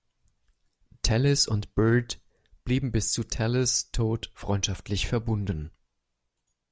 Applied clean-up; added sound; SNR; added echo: none; none; none; none.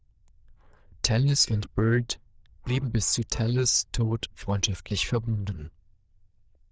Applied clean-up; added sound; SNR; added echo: neural diffusion model UNIVERSE++.